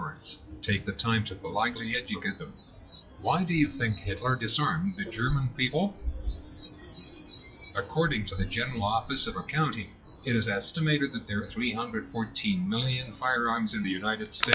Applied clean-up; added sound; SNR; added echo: classical method WPE with log-MMSE.